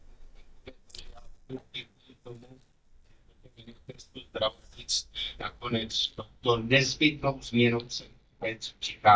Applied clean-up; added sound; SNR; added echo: neural mask model DeepFilterNet 3.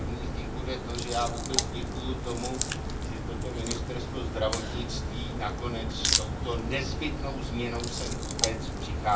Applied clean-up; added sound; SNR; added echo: none; Crack; -3 dB; reverberation time 0.2 s.